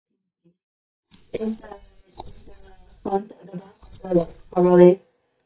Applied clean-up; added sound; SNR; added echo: neural mask model DeepFilterNet 3.